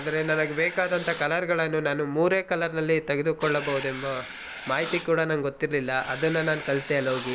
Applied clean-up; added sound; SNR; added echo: none; Writing; 12 dB; none.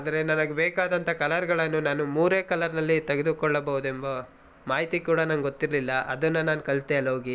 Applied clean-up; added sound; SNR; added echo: none; none; none; none.